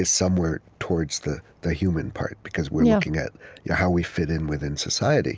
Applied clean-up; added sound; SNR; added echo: none; none; none; none.